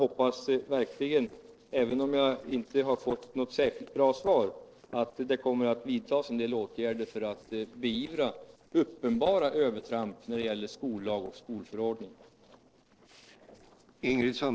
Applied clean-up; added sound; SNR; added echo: neural separator model SepFormer DNS4.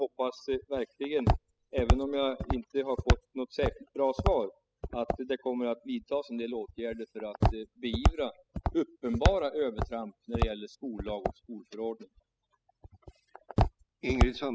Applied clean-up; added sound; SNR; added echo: classical method spectral subtraction.